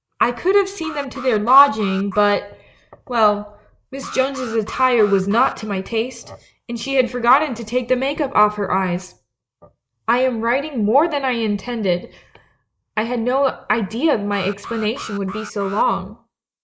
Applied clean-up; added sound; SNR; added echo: neural mask model Resemble Enhance denoiser.